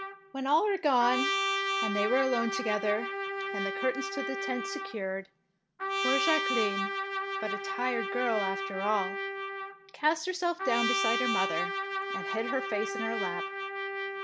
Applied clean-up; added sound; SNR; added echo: none; Trumpet; 1 dB; none.